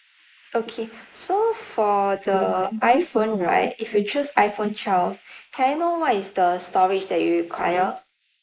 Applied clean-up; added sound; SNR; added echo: neural mask model Resemble Enhance denoiser.